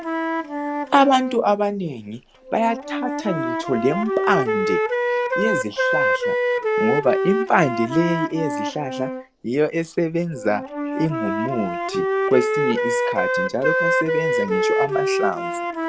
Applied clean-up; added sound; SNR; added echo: none; Wind instrument, woodwind instrument; 0 dB; none.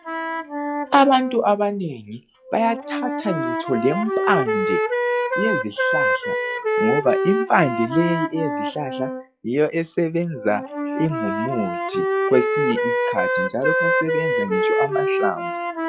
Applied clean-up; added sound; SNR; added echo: classical method log-MMSE.